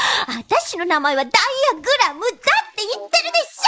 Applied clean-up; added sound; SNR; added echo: neural mask model Resemble Enhance denoiser.